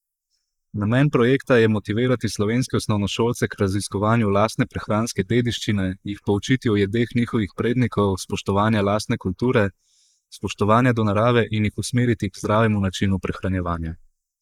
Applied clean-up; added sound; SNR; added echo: neural mask model Resemble Enhance denoiser.